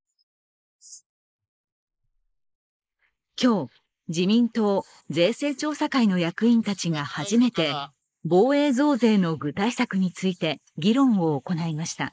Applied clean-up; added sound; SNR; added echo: neural mask model Resemble Enhance denoiser.